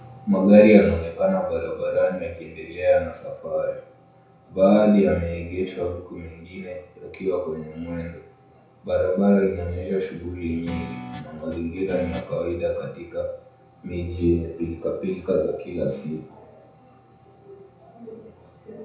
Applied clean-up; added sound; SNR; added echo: none; Guitar; 13 dB; reverberation time 0.6 s.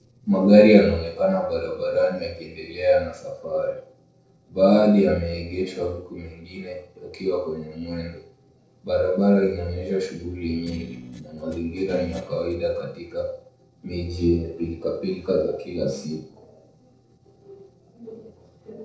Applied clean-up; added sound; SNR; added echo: neural separator model SepFormer DNS4.